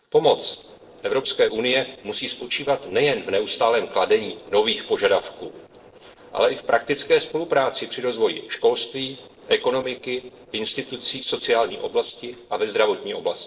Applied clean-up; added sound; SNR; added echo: neural separator model SepFormer DNS4.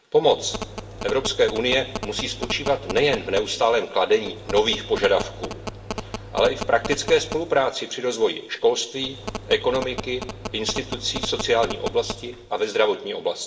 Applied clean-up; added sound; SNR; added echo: none; Telephone; 10 dB; reverberation time 2.4 s.